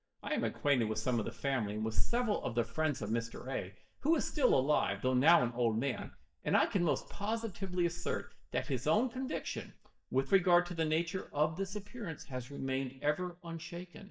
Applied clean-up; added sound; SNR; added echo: neural mask model DeepFilterNet 3.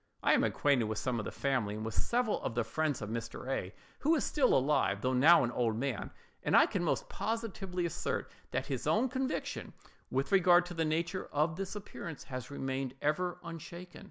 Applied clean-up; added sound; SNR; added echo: none; none; none; none.